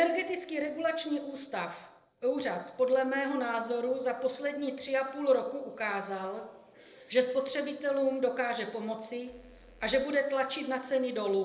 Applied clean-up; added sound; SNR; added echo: neural separator model SepFormer DNS4.